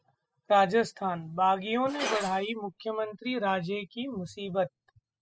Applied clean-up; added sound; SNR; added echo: classical method spectral subtraction.